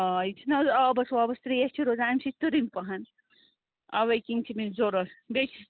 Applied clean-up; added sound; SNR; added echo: none; none; none; none.